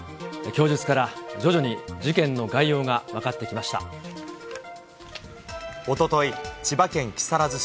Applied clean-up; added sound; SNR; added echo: none; none; none; none.